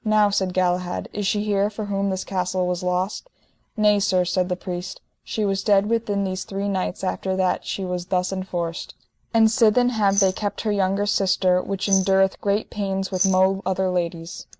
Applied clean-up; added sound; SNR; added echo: neural mask model Resemble Enhance denoiser.